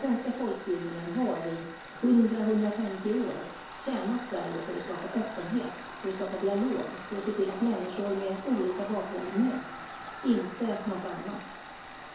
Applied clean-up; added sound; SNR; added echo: none; Tools; 12 dB; reverberation time 2.4 s.